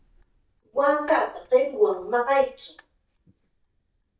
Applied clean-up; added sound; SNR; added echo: neural mask model DeepFilterNet 3.